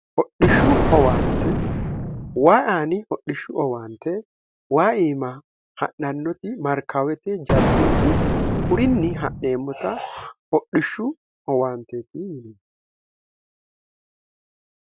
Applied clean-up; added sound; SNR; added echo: none; Explosion; -3 dB; none.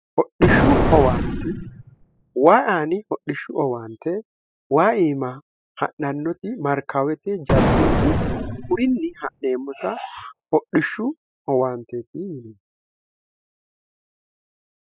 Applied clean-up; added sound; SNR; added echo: classical method spectral subtraction.